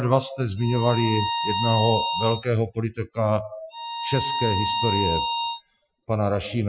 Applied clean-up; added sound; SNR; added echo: classical method Wiener filter.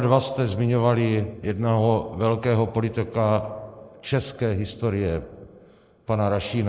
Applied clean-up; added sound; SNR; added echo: neural mask model Resemble Enhance denoiser.